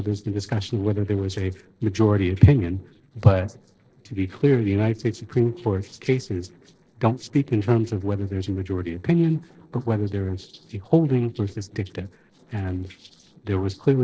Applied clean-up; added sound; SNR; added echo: neural separator model SepFormer DNS4.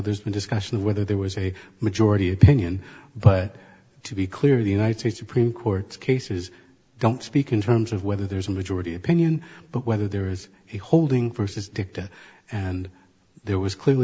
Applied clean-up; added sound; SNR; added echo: none; none; none; none.